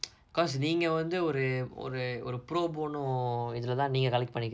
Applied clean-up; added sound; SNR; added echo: none; none; none; none.